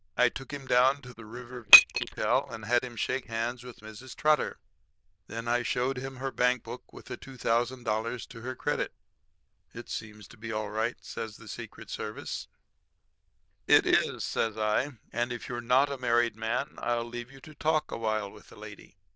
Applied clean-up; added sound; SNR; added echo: neural diffusion model UNIVERSE++.